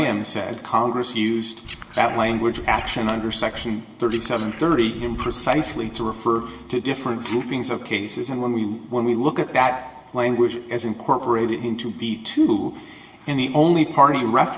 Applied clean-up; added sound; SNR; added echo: none; Frog; 15 dB; reverberation time 0.8 s.